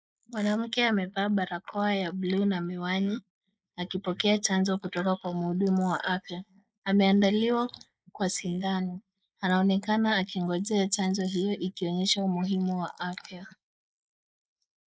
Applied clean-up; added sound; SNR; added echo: neural mask model Resemble Enhance denoiser.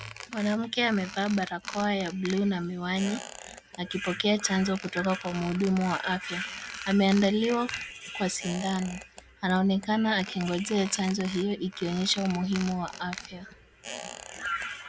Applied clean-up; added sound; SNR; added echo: none; Squeak; 15 dB; none.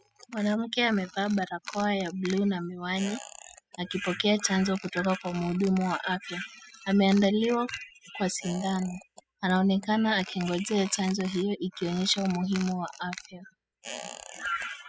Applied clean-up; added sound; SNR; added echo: classical method spectral subtraction.